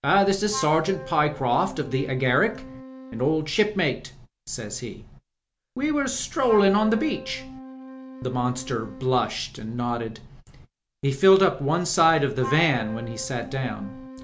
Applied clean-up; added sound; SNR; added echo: none; Wind instrument, woodwind instrument; 16 dB; none.